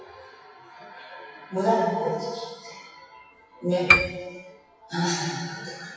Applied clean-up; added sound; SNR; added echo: classical method WPE with log-MMSE.